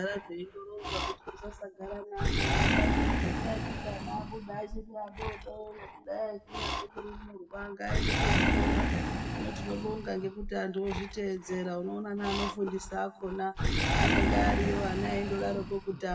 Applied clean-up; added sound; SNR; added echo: none; Animal; -4 dB; reverberation time 1.0 s.